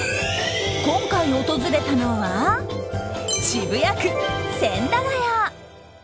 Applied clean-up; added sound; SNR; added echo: none; none; none; none.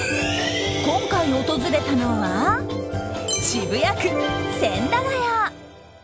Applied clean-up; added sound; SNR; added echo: none; Electric guitar / Strum; 11 dB; none.